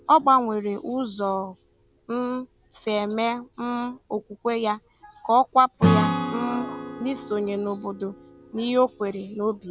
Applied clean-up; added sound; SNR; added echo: none; Acoustic guitar / Strum; 7 dB; none.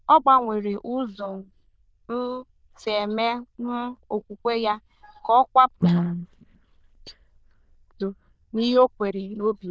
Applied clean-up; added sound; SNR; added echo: neural diffusion model UNIVERSE++.